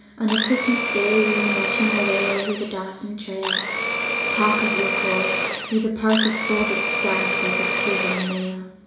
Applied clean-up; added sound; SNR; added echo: none; Domestic sounds, home sounds; -1 dB; reverberation time 0.7 s.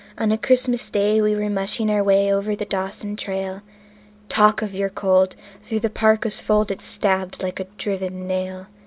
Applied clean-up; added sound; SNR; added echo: none; none; none; none.